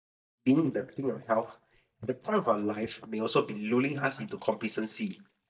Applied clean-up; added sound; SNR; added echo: neural mask model DeepFilterNet 3.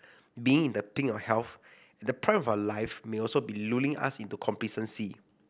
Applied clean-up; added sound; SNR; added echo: none; none; none; none.